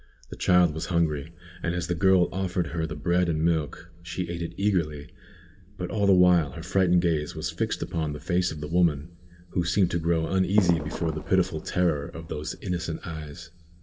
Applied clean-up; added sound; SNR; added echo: none; Fireworks; 10 dB; reverberation time 0.3 s.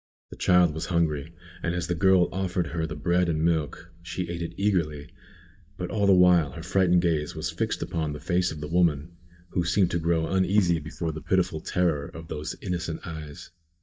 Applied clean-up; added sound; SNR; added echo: neural mask model DeepFilterNet 3.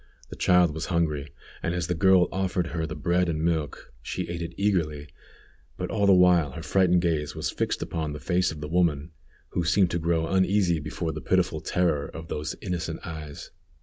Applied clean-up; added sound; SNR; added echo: none; none; none; none.